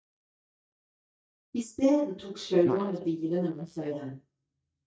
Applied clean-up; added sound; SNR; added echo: neural mask model DeepFilterNet 3.